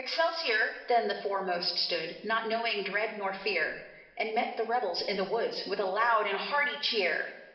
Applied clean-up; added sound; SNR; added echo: none; none; none; reverberation time 1.1 s.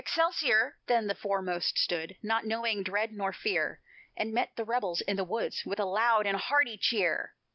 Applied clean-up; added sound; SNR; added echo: none; none; none; none.